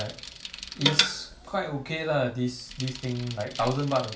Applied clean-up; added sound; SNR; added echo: none; Bicycle; 4 dB; reverberation time 0.3 s.